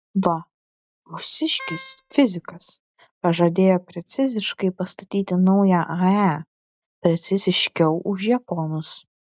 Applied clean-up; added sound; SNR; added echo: neural mask model RNNoise.